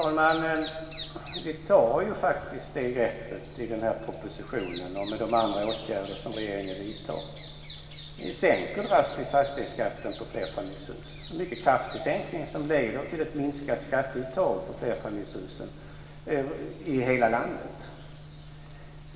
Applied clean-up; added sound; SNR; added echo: none; Bird vocalization, bird call, bird song; 13 dB; reverberation time 2.0 s.